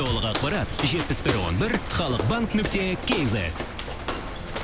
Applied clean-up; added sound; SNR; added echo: none; Walk, footsteps; 4 dB; none.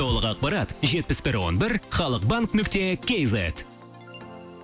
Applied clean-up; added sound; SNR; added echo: none; none; none; none.